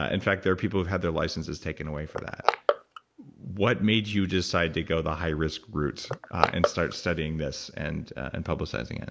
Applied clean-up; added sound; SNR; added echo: none; Crushing; 6 dB; none.